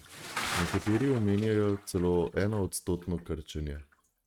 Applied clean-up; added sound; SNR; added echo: neural mask model RNNoise.